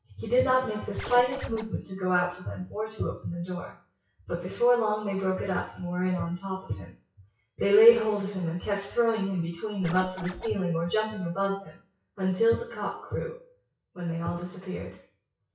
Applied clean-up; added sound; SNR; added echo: classical method WPE with log-MMSE.